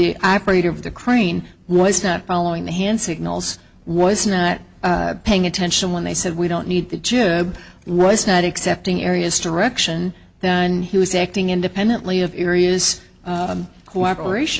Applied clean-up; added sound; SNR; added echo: none; none; none; none.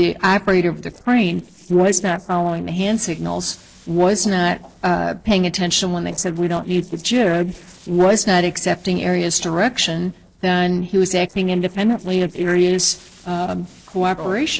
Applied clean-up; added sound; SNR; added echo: neural separator model SepFormer DNS4.